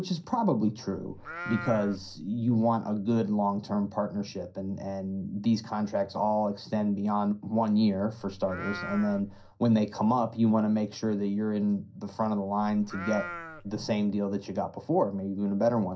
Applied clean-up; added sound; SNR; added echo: none; Livestock, farm animals, working animals; 12 dB; reverberation time 0.3 s.